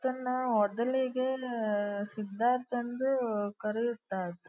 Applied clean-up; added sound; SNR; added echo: none; none; none; none.